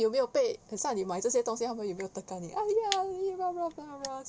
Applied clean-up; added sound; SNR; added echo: none; Crushing; 16 dB; none.